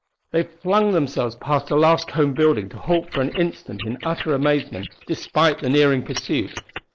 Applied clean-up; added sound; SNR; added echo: neural mask model Resemble Enhance denoiser.